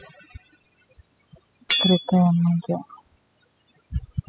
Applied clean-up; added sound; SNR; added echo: classical method spectral subtraction.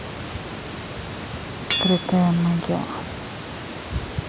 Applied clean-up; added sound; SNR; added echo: none; Hammer / Chink, clink; 10 dB; none.